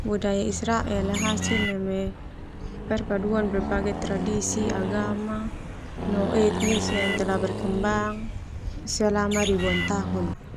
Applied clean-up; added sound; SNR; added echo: none; Bird + Accelerating, revving, vroom; 3 dB; none.